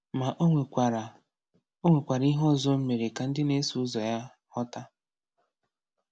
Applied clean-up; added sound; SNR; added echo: none; none; none; none.